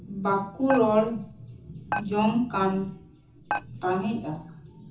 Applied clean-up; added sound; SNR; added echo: none; Dishes, pots, and pans; 10 dB; reverberation time 0.6 s.